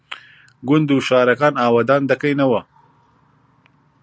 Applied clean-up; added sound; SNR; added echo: none; none; none; none.